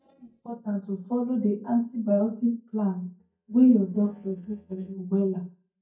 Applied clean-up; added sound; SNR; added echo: neural mask model DeepFilterNet 3.